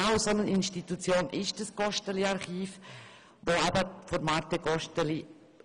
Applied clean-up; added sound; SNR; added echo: none; none; none; none.